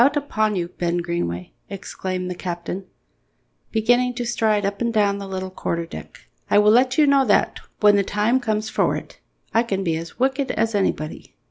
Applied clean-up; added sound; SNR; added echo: none; none; none; none.